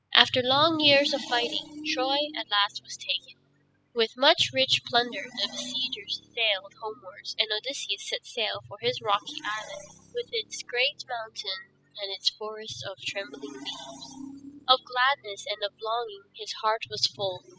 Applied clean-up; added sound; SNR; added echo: classical method spectral subtraction.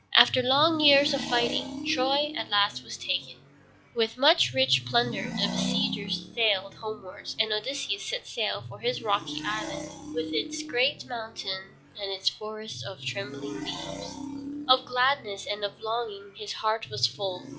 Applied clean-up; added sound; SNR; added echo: classical method log-MMSE.